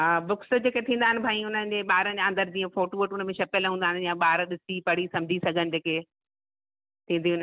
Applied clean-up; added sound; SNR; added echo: none; none; none; none.